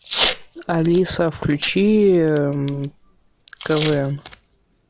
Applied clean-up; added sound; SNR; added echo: none; Packing tape, duct tape / Tearing; 7 dB; none.